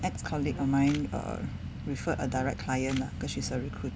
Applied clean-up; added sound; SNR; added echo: none; Bowed string instrument + Camera; 18 dB; none.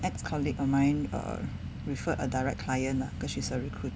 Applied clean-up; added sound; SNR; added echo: none; none; none; none.